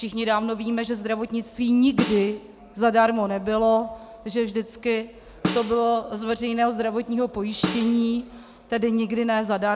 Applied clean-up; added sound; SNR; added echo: none; Snare drum; 10 dB; none.